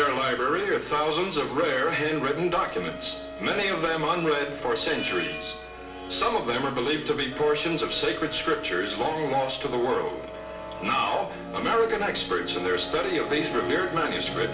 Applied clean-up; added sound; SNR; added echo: none; Wind instrument, woodwind instrument; 16 dB; reverberation time 0.8 s.